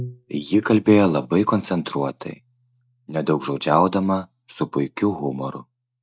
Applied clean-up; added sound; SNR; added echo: neural mask model DeepFilterNet 3.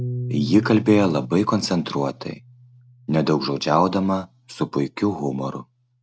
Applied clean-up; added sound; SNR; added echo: none; Piano; 13 dB; none.